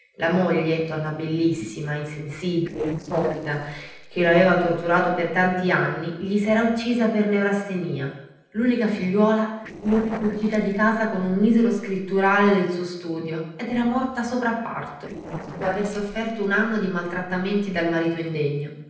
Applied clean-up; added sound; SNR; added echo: neural separator model SepFormer DNS4.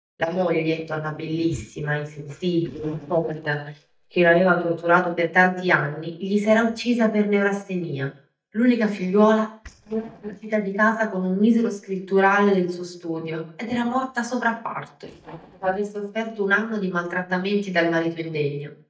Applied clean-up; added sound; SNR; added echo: neural mask model DeepFilterNet 3.